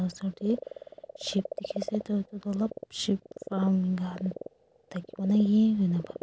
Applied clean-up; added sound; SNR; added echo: none; Frog; 13 dB; none.